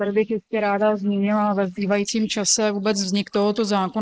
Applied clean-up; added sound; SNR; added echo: neural mask model Resemble Enhance denoiser.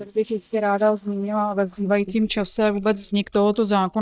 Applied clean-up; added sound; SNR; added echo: neural mask model DeepFilterNet 3.